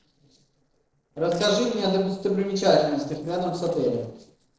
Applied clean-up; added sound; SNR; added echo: neural separator model SepFormer DNS4.